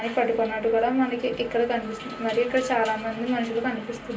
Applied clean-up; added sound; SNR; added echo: none; Race car, auto racing / Accelerating, revving, vroom; 18 dB; reverberation time 0.3 s.